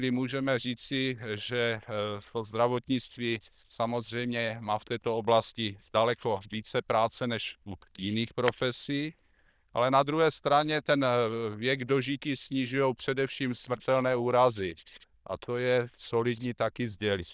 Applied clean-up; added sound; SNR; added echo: neural diffusion model UNIVERSE++.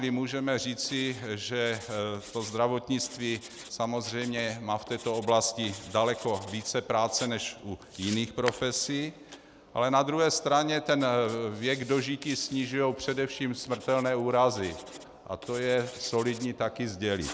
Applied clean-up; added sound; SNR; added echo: none; Writing; 18 dB; none.